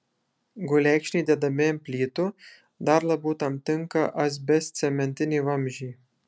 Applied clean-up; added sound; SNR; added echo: none; none; none; none.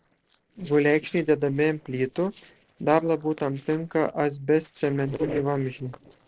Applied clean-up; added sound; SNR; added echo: neural separator model SepFormer DNS4.